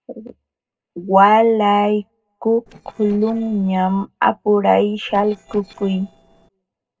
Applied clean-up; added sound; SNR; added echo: neural separator model SepFormer DNS4.